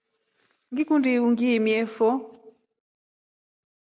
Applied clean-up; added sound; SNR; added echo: none; none; none; none.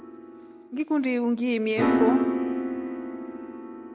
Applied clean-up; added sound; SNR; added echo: none; Piano; -1 dB; none.